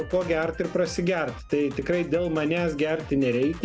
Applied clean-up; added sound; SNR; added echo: none; Drum kit; 16 dB; none.